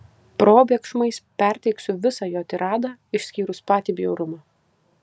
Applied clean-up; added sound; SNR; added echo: none; none; none; none.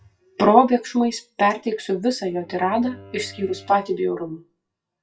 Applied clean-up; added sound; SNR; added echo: classical method WPE with log-MMSE.